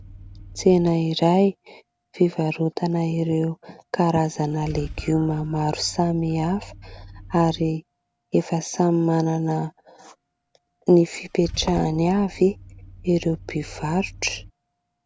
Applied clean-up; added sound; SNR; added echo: none; Idling / Engine starting / Car; 19 dB; none.